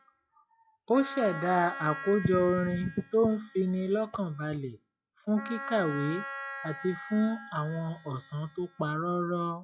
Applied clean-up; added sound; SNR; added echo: classical method log-MMSE.